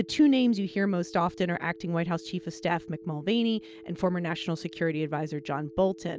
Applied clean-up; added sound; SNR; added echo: none; Telephone; 19 dB; none.